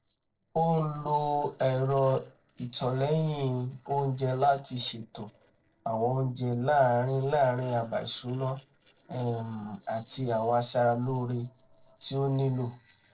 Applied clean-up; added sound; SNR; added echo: neural separator model SepFormer DNS4.